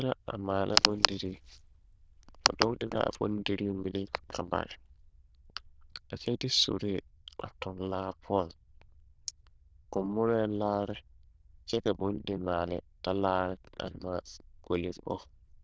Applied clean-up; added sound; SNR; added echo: neural diffusion model UNIVERSE++.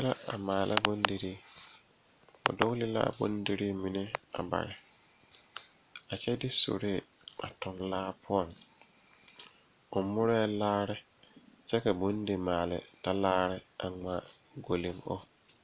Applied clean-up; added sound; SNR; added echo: none; none; none; none.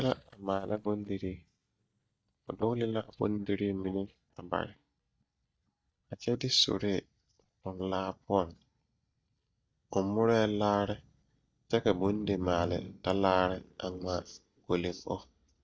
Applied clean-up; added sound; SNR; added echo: neural mask model DeepFilterNet 3.